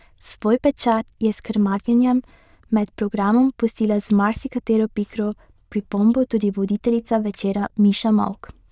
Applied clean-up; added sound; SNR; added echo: neural diffusion model UNIVERSE++.